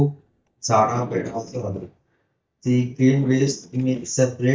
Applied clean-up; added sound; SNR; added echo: neural mask model DeepFilterNet 3.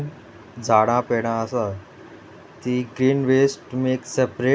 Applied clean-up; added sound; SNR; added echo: none; none; none; none.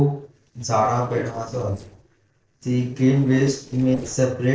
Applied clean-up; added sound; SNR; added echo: neural separator model SepFormer DNS4.